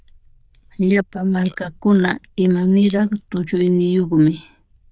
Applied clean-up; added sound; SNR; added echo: neural diffusion model UNIVERSE++.